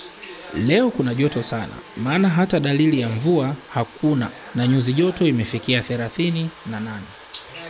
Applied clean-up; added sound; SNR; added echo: none; Domestic sounds, home sounds; 19 dB; none.